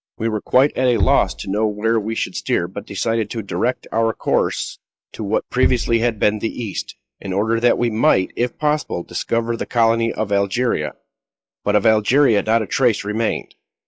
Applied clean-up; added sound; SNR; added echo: classical method log-MMSE.